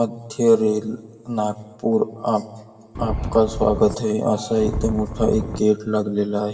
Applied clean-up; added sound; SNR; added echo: none; Wind; 6 dB; reverberation time 2.3 s.